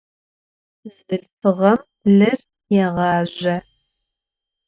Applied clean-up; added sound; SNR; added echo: neural mask model DeepFilterNet 3.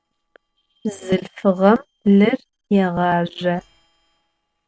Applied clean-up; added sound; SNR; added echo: neural separator model SepFormer DNS4.